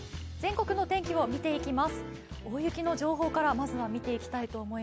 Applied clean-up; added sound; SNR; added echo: none; none; none; none.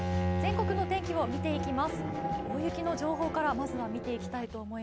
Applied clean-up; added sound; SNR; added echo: none; Bowed string instrument; 1 dB; none.